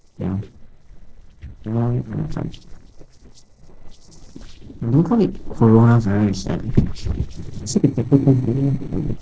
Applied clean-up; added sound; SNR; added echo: neural separator model SepFormer DNS4.